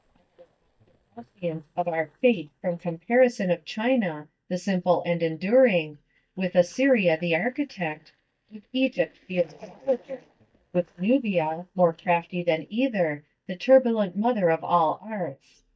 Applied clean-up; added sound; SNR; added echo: neural mask model DeepFilterNet 3.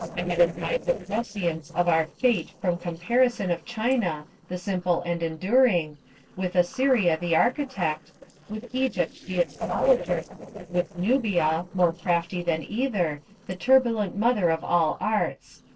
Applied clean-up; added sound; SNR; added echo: neural separator model SepFormer DNS4.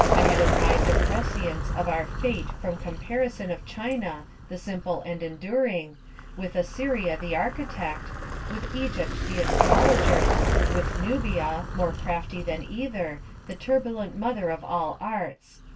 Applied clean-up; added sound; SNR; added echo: none; Vehicle; -2 dB; reverberation time 0.1 s.